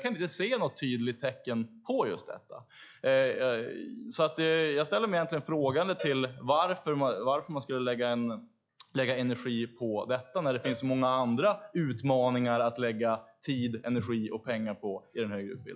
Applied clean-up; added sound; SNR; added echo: classical method log-MMSE.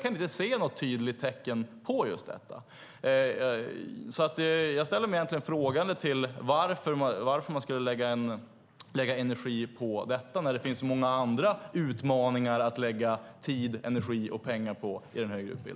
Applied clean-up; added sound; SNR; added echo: none; none; none; none.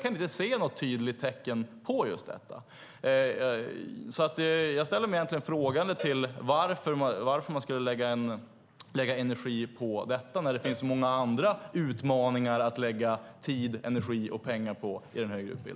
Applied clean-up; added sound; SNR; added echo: none; Cowbell; 17 dB; none.